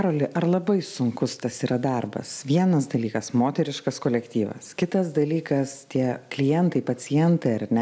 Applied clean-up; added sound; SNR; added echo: none; none; none; none.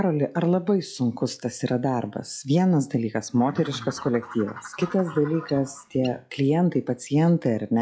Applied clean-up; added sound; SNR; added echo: classical method log-MMSE.